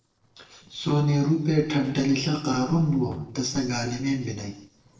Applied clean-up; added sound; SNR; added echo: neural separator model SepFormer DNS4.